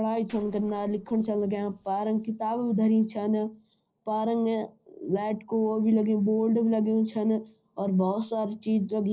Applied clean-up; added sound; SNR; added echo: neural separator model SepFormer DNS4.